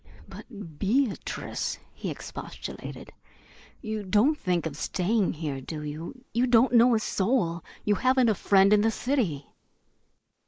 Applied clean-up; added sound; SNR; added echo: neural mask model Resemble Enhance denoiser.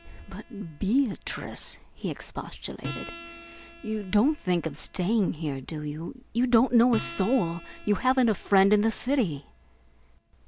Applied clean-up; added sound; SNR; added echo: none; Acoustic guitar; 16 dB; none.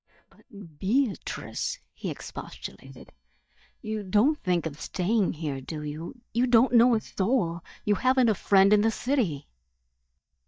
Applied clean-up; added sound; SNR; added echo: neural mask model DeepFilterNet 3.